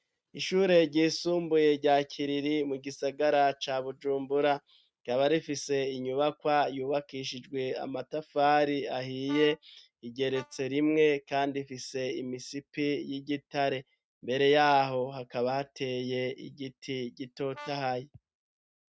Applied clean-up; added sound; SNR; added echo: neural mask model RNNoise.